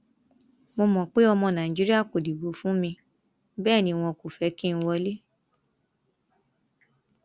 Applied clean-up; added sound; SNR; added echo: none; none; none; none.